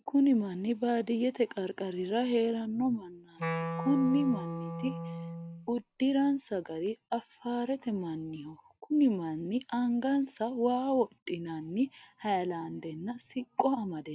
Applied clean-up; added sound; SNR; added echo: none; Wind instrument, woodwind instrument; 7 dB; none.